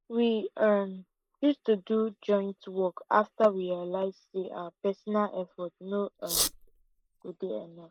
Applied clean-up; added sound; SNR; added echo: neural mask model Resemble Enhance denoiser.